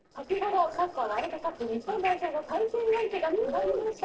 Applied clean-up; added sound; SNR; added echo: neural separator model SepFormer DNS4.